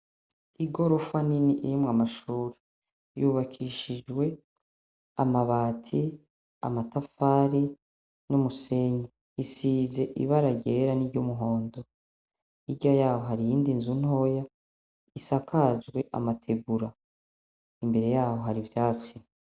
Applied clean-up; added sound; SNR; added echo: none; none; none; none.